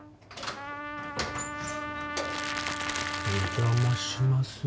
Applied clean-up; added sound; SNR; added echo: none; Crackle + Trumpet; 5 dB; none.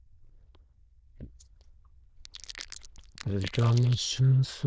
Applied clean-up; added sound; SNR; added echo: neural diffusion model UNIVERSE++.